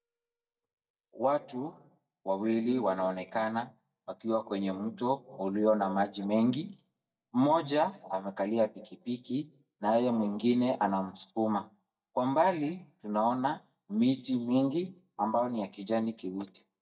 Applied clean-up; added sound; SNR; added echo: neural mask model DeepFilterNet 3.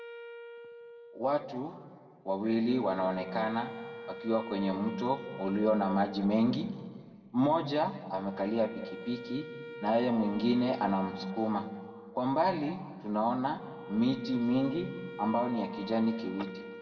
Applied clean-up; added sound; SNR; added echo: none; Wind instrument, woodwind instrument; 14 dB; reverberation time 1.6 s.